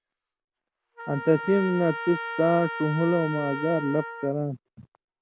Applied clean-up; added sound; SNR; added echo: none; Trumpet; 9 dB; none.